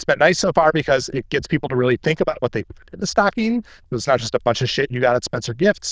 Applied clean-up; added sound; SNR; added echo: neural diffusion model UNIVERSE++.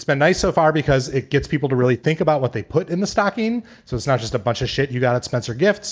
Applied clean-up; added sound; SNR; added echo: neural mask model DeepFilterNet 3.